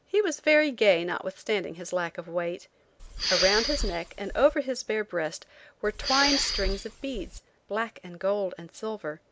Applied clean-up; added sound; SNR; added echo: none; Respiratory sounds; 2 dB; none.